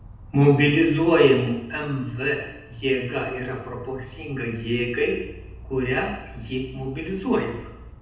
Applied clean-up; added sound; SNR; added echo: none; Insect; 18 dB; reverberation time 0.9 s.